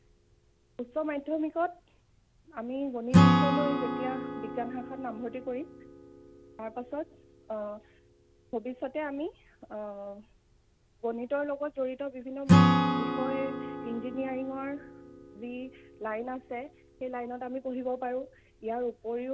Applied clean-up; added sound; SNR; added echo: none; Acoustic guitar / Strum; -4 dB; none.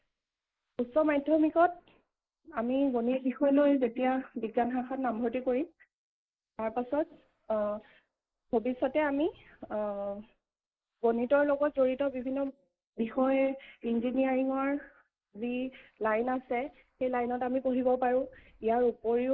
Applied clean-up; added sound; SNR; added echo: neural mask model Resemble Enhance denoiser.